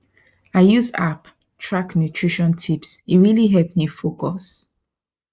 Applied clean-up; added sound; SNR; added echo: neural mask model Resemble Enhance denoiser.